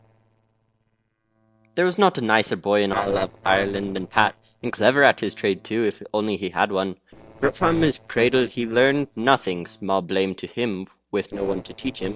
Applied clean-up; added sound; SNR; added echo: neural separator model SepFormer DNS4.